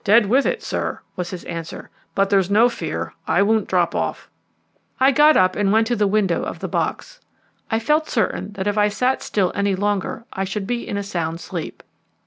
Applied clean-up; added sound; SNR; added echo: none; none; none; none.